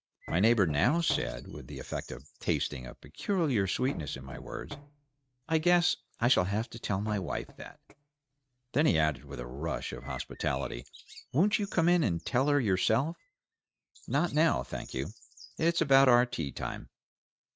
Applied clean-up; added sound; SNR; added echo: neural mask model RNNoise.